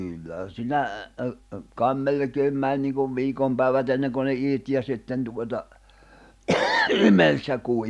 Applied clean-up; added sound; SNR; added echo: none; none; none; none.